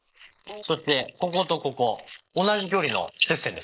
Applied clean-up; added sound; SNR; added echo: neural mask model Resemble Enhance denoiser.